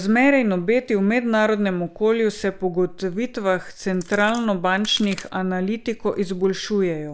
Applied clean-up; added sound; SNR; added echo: neural mask model Resemble Enhance denoiser.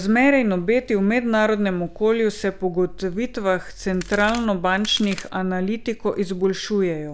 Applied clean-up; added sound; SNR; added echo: none; Crack; 16 dB; none.